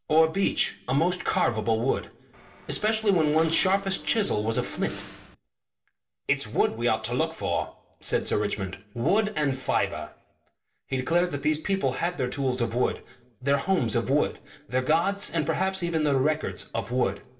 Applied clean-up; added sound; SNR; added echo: none; Mechanisms; 16 dB; reverberation time 0.4 s.